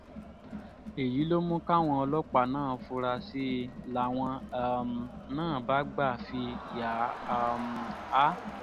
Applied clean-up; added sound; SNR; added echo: none; Crowd; 11 dB; none.